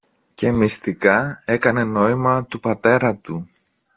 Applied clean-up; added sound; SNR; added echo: none; none; none; none.